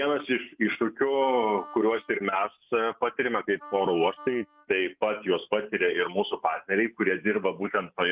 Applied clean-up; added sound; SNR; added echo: neural mask model RNNoise.